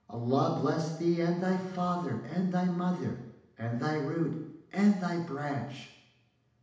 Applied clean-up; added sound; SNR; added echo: none; none; none; reverberation time 0.8 s.